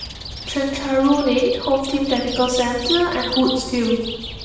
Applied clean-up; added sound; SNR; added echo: none; Chirp, tweet; 10 dB; reverberation time 0.9 s.